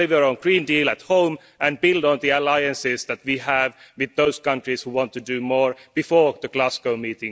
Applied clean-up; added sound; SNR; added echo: none; none; none; none.